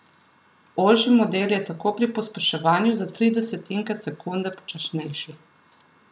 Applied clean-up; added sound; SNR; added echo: none; none; none; none.